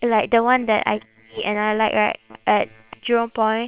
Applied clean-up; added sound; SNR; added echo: neural separator model SepFormer WHAM!.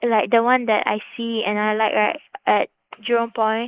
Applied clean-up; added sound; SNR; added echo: neural mask model Resemble Enhance denoiser.